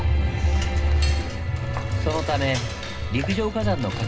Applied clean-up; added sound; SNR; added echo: none; Cutlery, silverware / Dishes, pots, and pans; 11 dB; reverberation time 0.2 s.